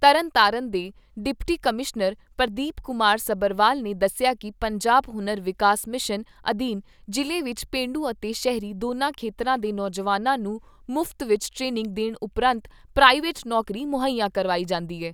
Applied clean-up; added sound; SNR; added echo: none; none; none; none.